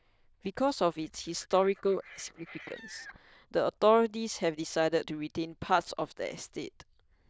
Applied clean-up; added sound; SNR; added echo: neural diffusion model UNIVERSE++.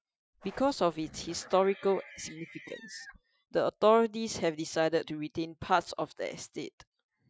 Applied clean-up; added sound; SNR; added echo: classical method Wiener filter.